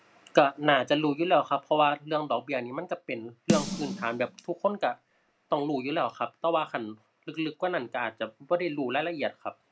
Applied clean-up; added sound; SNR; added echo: none; Snare drum; 5 dB; none.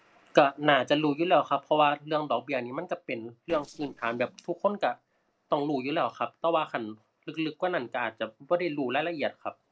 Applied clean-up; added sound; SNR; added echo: neural separator model SepFormer DNS4.